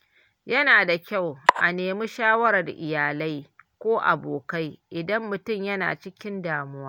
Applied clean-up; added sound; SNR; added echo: none; none; none; none.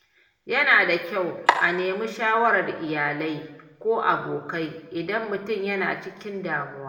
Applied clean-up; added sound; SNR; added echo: none; none; none; reverberation time 0.8 s.